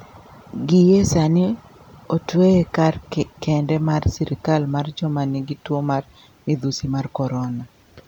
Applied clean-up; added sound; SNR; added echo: none; none; none; none.